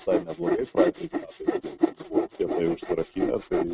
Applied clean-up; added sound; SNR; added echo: neural mask model RNNoise.